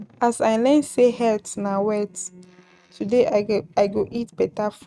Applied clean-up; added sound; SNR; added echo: neural mask model RNNoise.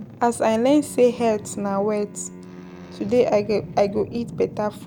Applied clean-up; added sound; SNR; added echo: none; Bowed string instrument + Boat, Water vehicle; 15 dB; none.